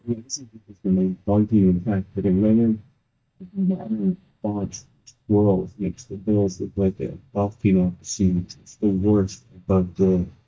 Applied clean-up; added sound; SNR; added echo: neural mask model DeepFilterNet 3.